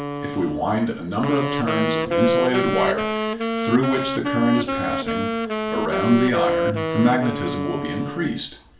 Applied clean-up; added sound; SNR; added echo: none; Wind instrument, woodwind instrument; 1 dB; reverberation time 0.4 s.